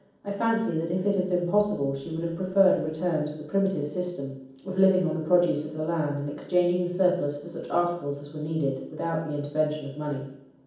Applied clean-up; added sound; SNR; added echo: none; none; none; reverberation time 1.2 s.